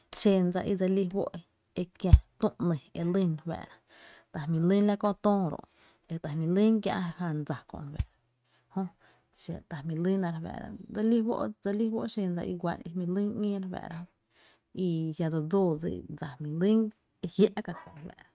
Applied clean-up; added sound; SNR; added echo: neural mask model RNNoise.